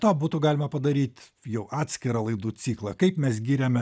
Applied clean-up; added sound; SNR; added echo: none; none; none; none.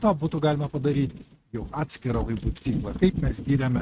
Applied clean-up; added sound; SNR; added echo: neural mask model RNNoise.